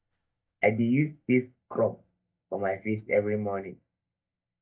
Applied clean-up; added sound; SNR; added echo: neural mask model DeepFilterNet 3.